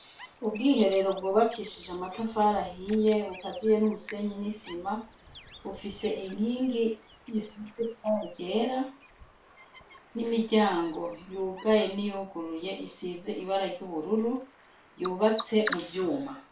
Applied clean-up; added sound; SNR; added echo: none; Bird vocalization, bird call, bird song; 18 dB; reverberation time 0.3 s.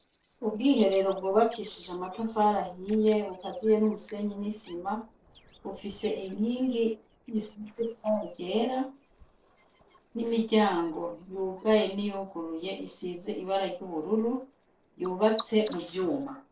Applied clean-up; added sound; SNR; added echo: neural separator model SepFormer DNS4.